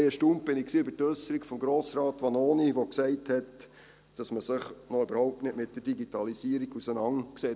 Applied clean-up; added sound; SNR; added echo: none; none; none; none.